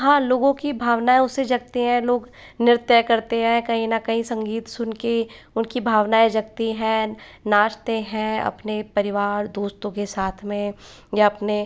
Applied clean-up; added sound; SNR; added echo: none; none; none; none.